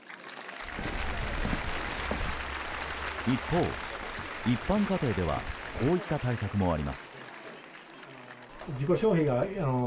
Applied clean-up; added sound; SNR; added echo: none; Applause / Cheering; 9 dB; none.